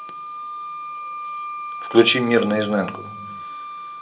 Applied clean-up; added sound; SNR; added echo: none; Wind instrument, woodwind instrument; 9 dB; reverberation time 0.2 s.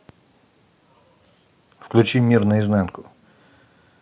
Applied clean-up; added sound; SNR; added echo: none; none; none; none.